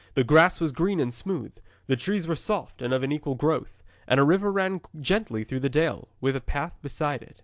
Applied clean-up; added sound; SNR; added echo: none; none; none; none.